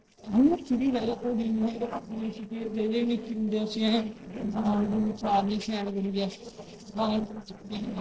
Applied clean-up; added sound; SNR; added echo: neural separator model SepFormer DNS4.